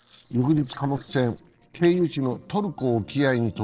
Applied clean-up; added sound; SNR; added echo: neural separator model SepFormer DNS4.